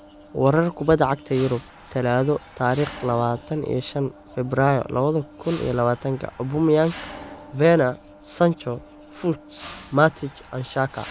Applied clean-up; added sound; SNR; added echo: none; Mechanisms; 20 dB; none.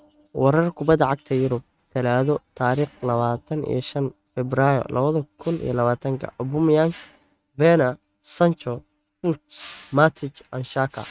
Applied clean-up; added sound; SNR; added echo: neural mask model RNNoise.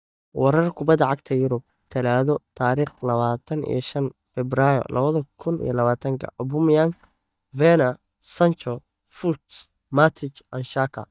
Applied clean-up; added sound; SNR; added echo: neural mask model DeepFilterNet 3.